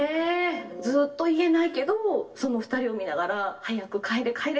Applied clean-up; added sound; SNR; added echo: none; none; none; reverberation time 0.1 s.